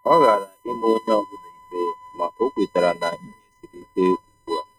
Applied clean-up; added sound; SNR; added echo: neural mask model RNNoise.